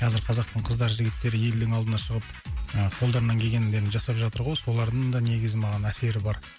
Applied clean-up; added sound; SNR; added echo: none; none; none; none.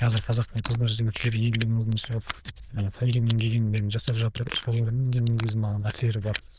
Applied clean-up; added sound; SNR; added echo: neural diffusion model UNIVERSE++.